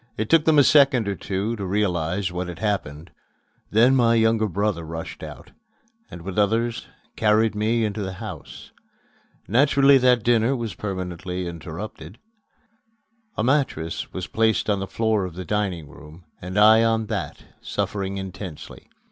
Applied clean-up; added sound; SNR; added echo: none; none; none; none.